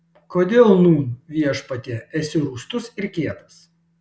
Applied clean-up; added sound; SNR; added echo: none; none; none; none.